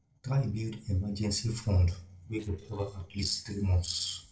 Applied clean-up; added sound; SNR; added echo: neural separator model SepFormer DNS4.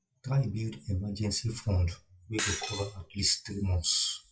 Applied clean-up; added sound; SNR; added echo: classical method WPE with log-MMSE.